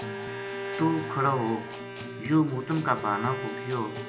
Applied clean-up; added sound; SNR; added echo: none; Bowed string instrument + Guitar; 7 dB; none.